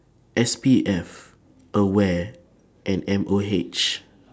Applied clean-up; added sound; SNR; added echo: none; none; none; none.